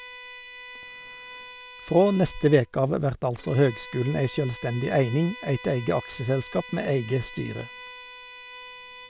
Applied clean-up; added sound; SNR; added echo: none; Bowed string instrument; 16 dB; none.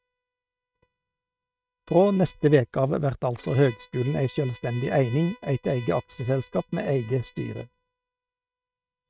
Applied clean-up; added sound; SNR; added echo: neural mask model RNNoise.